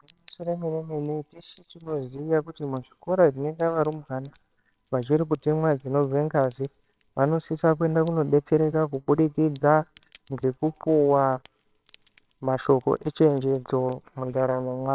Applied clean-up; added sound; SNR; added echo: neural separator model SepFormer WHAMR!.